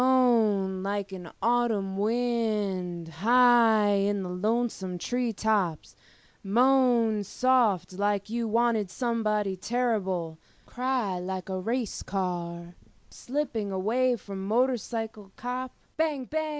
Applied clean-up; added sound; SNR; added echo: none; none; none; none.